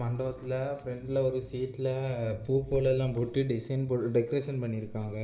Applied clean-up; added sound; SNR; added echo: none; Drawer open or close; 19 dB; reverberation time 0.9 s.